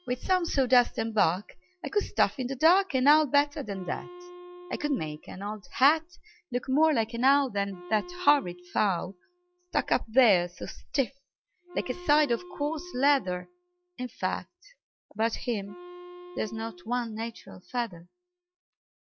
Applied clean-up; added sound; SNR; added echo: classical method log-MMSE.